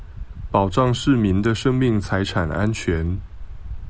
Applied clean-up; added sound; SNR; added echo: none; Cricket; 17 dB; none.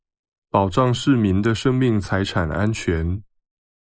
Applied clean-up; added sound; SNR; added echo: neural mask model Resemble Enhance denoiser.